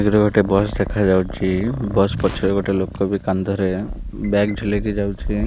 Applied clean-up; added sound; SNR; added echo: none; Purr; 11 dB; none.